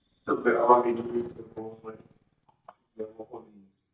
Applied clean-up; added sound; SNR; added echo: neural mask model DeepFilterNet 3.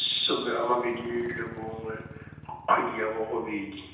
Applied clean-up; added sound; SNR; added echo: none; Motorcycle; 16 dB; reverberation time 0.9 s.